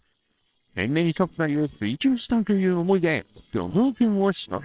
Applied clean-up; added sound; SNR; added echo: neural separator model SepFormer WHAMR!.